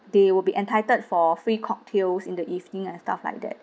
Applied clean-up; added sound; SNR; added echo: none; none; none; none.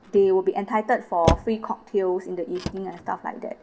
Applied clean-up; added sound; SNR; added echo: none; Motor vehicle (road); 8 dB; reverberation time 1.1 s.